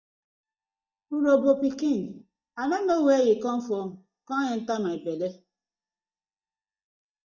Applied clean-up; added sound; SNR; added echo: neural mask model DeepFilterNet 3.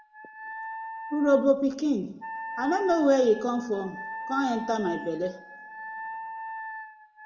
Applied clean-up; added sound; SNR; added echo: none; Wind instrument, woodwind instrument; 11 dB; reverberation time 0.8 s.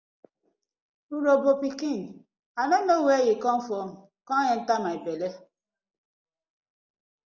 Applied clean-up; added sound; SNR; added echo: none; none; none; none.